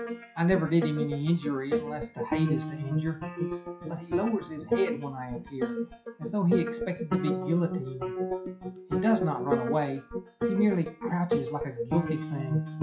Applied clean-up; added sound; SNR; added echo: classical method WPE with log-MMSE.